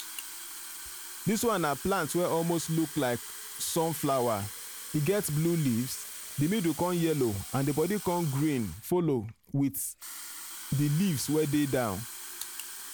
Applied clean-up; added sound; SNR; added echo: none; Fill (with liquid) / Water tap, faucet; 12 dB; none.